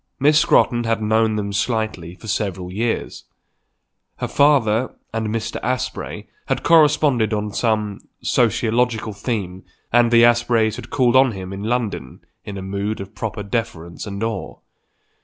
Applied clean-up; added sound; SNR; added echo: none; none; none; none.